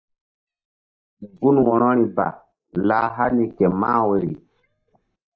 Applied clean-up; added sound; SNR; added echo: neural mask model DeepFilterNet 3.